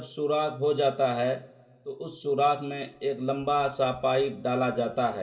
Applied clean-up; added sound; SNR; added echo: none; none; none; reverberation time 1.6 s.